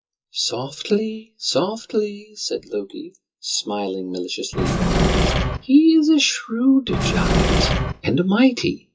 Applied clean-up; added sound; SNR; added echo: classical method WPE with log-MMSE.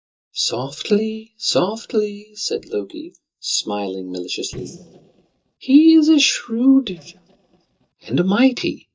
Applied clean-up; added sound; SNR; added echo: neural mask model DeepFilterNet 3.